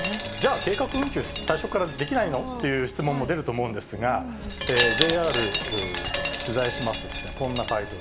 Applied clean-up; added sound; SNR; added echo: none; Wind chime; 5 dB; none.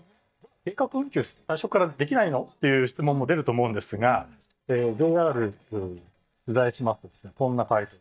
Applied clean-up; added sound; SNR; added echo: neural mask model DeepFilterNet 3.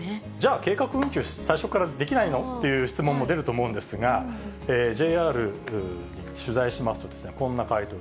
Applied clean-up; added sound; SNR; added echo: none; none; none; none.